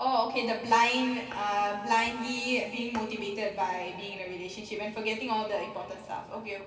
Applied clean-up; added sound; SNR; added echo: none; none; none; reverberation time 2.5 s.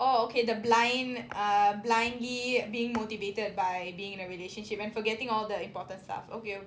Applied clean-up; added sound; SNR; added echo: none; none; none; none.